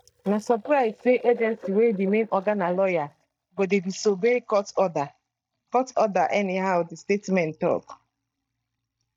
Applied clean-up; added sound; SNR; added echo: neural mask model DeepFilterNet 3.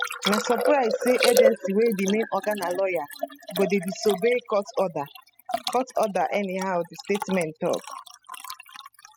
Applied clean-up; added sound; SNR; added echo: classical method spectral subtraction.